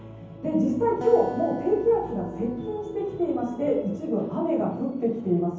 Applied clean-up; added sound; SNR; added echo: none; Acoustic guitar; 15 dB; reverberation time 0.9 s.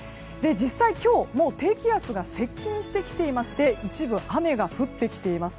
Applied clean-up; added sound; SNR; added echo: none; none; none; none.